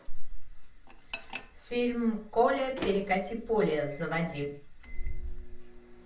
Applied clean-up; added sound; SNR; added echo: none; Microwave oven; 18 dB; reverberation time 0.3 s.